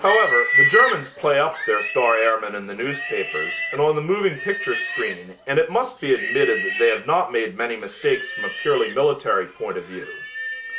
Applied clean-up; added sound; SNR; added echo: none; Livestock, farm animals, working animals; 4 dB; none.